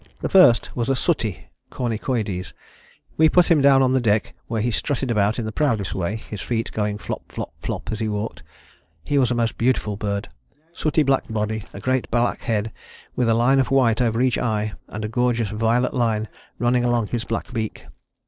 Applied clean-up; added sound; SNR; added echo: neural separator model SepFormer DNS4.